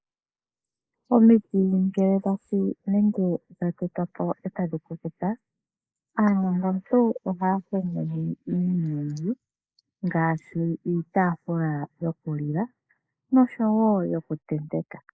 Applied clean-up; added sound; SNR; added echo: neural mask model Resemble Enhance denoiser.